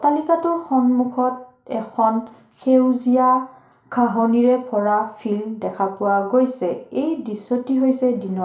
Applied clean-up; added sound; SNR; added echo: none; none; none; reverberation time 0.4 s.